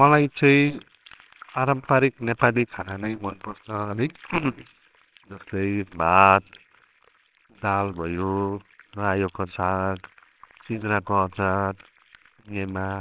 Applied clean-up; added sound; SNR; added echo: neural separator model SepFormer WHAMR!.